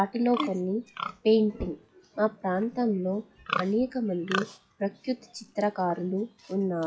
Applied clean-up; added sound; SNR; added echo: classical method WPE with log-MMSE.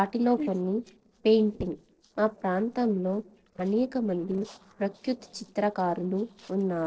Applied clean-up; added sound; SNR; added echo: neural separator model SepFormer DNS4.